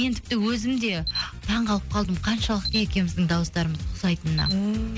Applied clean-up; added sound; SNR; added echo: none; Camera; 12 dB; none.